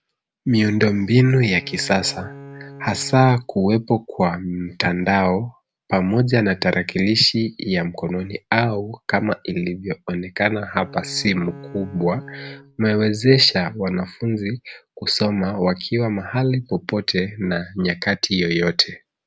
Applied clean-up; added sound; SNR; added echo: none; Bowed string instrument; 18 dB; none.